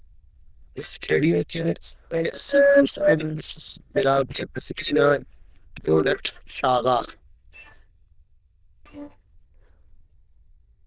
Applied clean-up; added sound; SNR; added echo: neural diffusion model UNIVERSE++.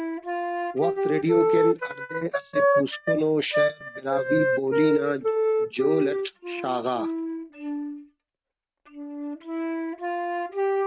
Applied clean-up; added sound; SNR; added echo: neural mask model RNNoise.